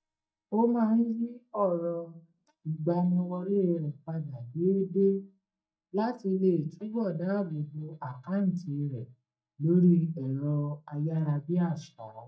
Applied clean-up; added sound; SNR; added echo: neural mask model DeepFilterNet 3.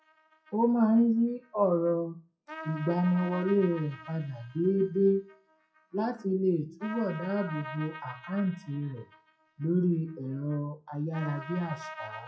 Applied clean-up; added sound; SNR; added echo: classical method WPE with log-MMSE.